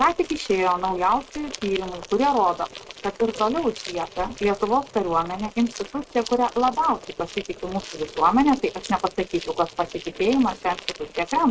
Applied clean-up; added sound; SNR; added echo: neural mask model RNNoise.